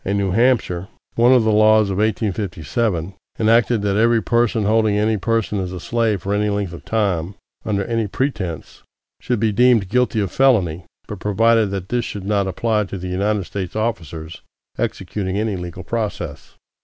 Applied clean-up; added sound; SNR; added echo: none; none; none; none.